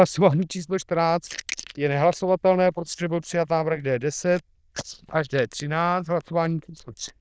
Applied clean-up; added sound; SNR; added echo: neural diffusion model UNIVERSE++.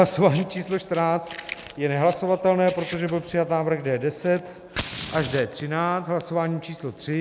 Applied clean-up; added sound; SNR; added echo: none; Fire; 13 dB; none.